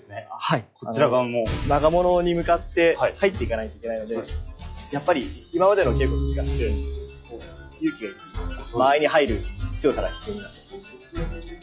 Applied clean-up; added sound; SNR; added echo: classical method log-MMSE.